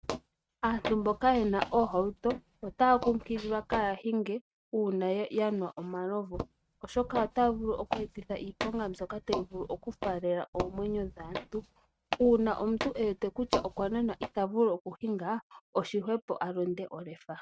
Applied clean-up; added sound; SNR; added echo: neural mask model RNNoise.